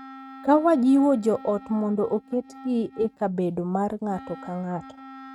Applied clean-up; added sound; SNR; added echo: neural mask model RNNoise.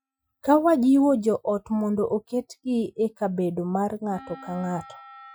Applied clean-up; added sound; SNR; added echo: classical method Wiener filter.